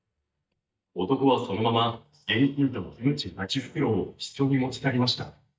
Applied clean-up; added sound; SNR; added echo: neural mask model DeepFilterNet 3.